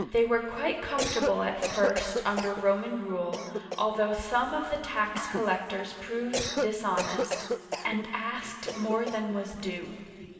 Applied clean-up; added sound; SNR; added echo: none; Cough; 6 dB; reverberation time 2.5 s.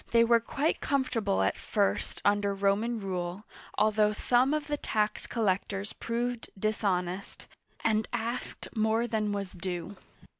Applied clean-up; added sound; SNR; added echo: none; none; none; none.